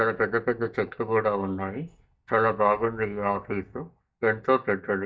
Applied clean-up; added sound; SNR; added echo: neural mask model DeepFilterNet 3.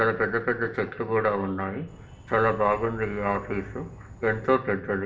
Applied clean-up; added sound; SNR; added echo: none; Insect; 18 dB; reverberation time 1.8 s.